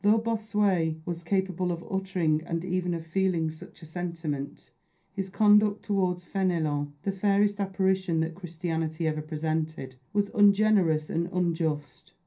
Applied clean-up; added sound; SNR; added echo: none; none; none; reverberation time 0.3 s.